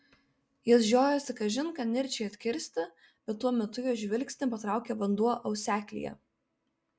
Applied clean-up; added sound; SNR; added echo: none; none; none; none.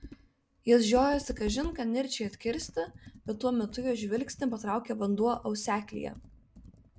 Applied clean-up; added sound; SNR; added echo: none; Computer keyboard; 16 dB; none.